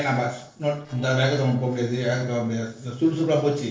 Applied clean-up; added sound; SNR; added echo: neural separator model SepFormer DNS4.